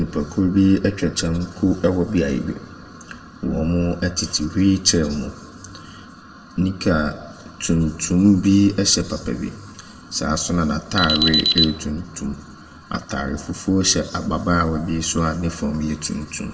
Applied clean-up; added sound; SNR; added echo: none; Alarm; 2 dB; reverberation time 1.5 s.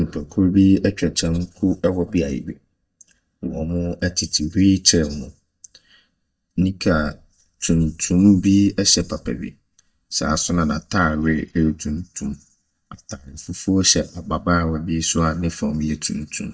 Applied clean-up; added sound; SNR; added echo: neural mask model DeepFilterNet 3.